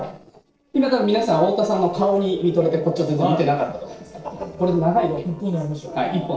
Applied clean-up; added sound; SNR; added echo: neural separator model SepFormer DNS4.